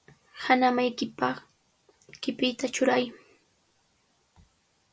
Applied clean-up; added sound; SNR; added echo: none; none; none; none.